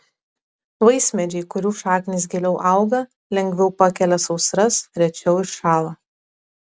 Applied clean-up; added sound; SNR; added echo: none; none; none; none.